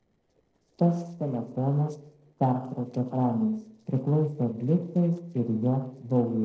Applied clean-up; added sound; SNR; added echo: neural separator model SepFormer DNS4.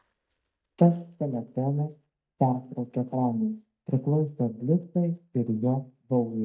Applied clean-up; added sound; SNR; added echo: neural mask model DeepFilterNet 3.